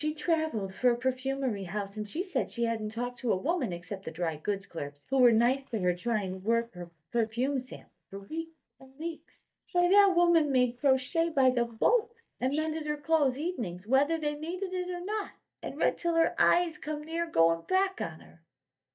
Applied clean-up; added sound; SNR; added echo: neural mask model DeepFilterNet 3.